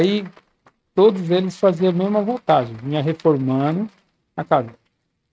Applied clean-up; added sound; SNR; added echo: neural mask model RNNoise.